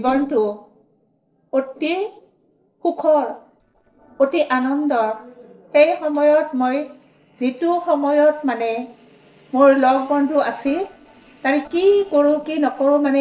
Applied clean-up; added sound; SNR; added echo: neural separator model SepFormer DNS4.